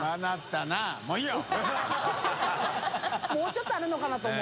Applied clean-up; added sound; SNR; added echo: none; none; none; none.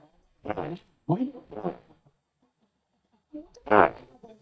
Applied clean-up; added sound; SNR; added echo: neural mask model DeepFilterNet 3.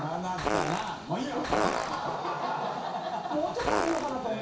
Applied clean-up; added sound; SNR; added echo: none; Fart; 1 dB; reverberation time 0.6 s.